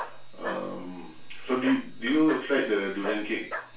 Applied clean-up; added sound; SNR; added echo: none; Bark; 12 dB; reverberation time 0.3 s.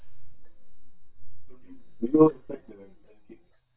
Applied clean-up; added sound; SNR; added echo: neural mask model DeepFilterNet 3.